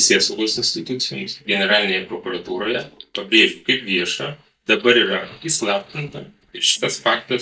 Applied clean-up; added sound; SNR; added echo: neural mask model DeepFilterNet 3.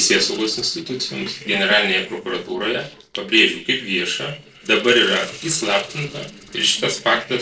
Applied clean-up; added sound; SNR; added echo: neural separator model SepFormer DNS4.